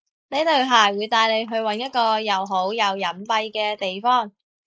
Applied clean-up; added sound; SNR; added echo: neural mask model Resemble Enhance denoiser.